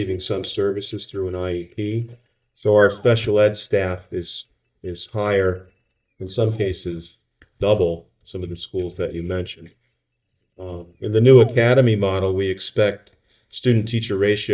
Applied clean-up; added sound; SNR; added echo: neural mask model DeepFilterNet 3.